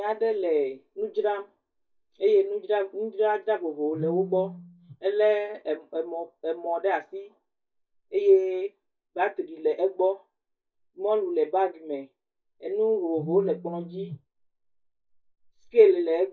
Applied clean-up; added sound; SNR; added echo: neural mask model DeepFilterNet 3.